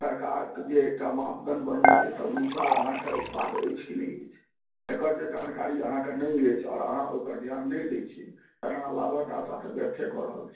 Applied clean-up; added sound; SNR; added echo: none; Dishes, pots, and pans / Chink, clink; -4 dB; reverberation time 0.3 s.